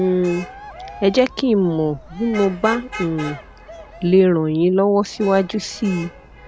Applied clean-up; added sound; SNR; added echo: none; Traffic noise, roadway noise / Vehicle horn, car horn, honking + Cheering; 16 dB; none.